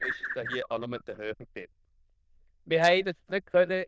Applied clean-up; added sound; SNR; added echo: neural diffusion model UNIVERSE++.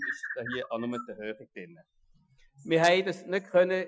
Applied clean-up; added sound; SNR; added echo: classical method Wiener filter.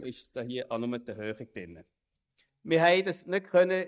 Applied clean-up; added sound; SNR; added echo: neural mask model DeepFilterNet 3.